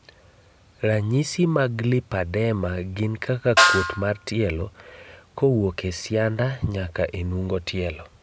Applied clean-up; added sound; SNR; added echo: none; Snare drum; -1 dB; none.